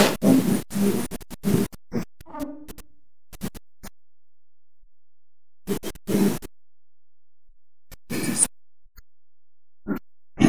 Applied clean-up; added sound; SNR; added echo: neural mask model Resemble Enhance denoiser.